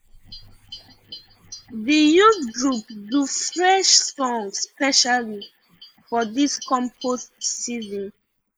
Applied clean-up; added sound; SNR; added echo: neural mask model Resemble Enhance denoiser.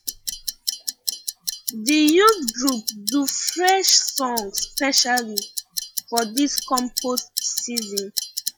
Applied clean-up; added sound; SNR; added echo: classical method log-MMSE.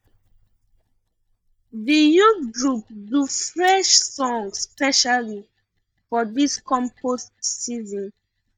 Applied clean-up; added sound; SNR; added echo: neural mask model DeepFilterNet 3.